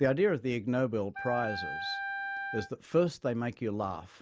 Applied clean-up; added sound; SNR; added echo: none; Wind instrument, woodwind instrument; 7 dB; none.